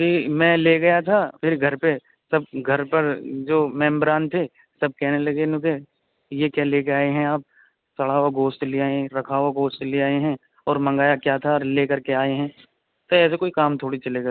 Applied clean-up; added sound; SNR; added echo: none; none; none; none.